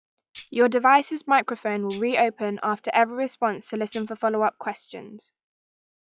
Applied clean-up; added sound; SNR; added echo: classical method log-MMSE.